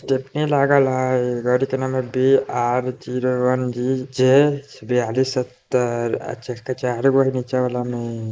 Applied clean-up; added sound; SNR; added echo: neural mask model Resemble Enhance denoiser.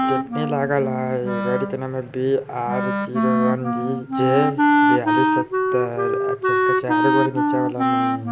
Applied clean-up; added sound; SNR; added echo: none; Wind instrument, woodwind instrument; -4 dB; none.